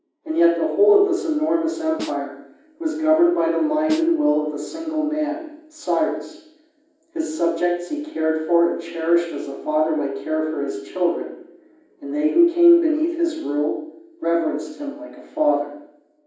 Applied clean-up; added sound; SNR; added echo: none; Snare drum; 19 dB; reverberation time 1.2 s.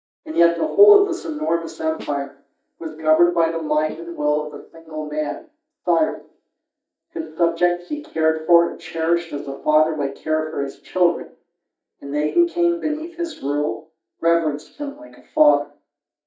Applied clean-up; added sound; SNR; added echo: neural mask model DeepFilterNet 3.